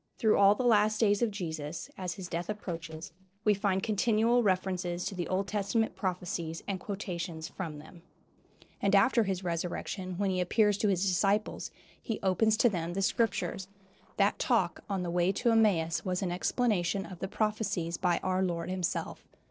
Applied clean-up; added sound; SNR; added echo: neural separator model SepFormer DNS4.